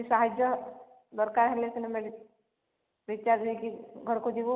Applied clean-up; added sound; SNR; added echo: none; none; none; none.